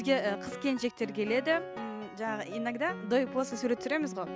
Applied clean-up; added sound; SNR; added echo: none; Piano; 10 dB; none.